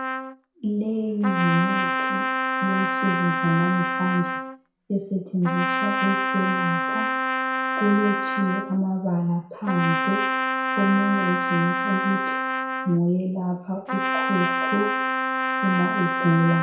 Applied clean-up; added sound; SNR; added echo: none; Trumpet; 0 dB; reverberation time 0.6 s.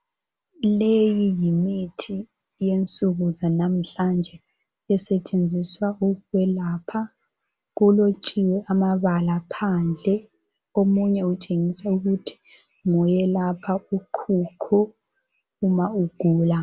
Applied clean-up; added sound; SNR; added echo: none; none; none; none.